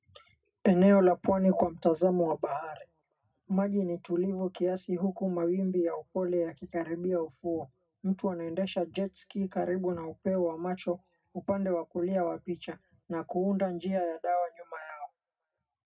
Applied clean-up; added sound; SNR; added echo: none; none; none; reverberation time 0.2 s.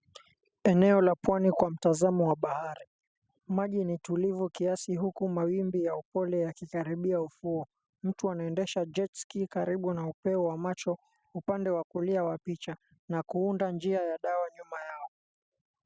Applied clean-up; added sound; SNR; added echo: none; none; none; none.